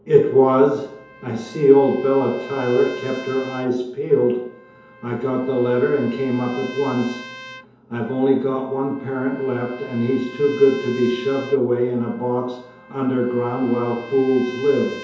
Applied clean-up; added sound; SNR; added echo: none; Trumpet; 19 dB; reverberation time 2.2 s.